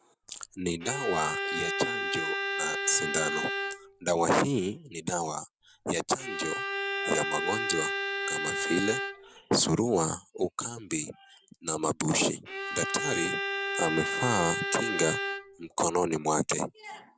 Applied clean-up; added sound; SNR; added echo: none; Bowed string instrument; 2 dB; none.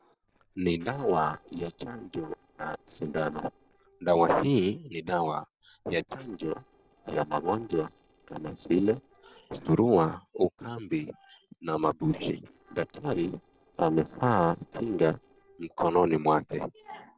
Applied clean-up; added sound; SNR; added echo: neural separator model SepFormer DNS4.